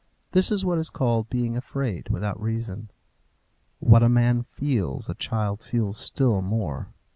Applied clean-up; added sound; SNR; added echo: none; none; none; none.